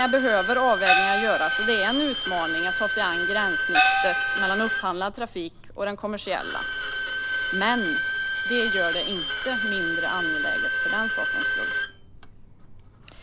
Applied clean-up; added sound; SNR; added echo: none; Gong + Bowed string instrument; -3 dB; none.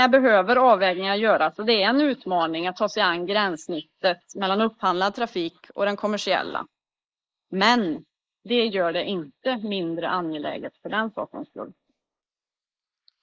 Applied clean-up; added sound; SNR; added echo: neural mask model Resemble Enhance denoiser.